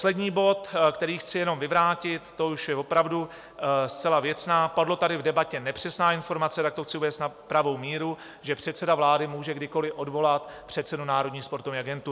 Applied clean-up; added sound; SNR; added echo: none; none; none; none.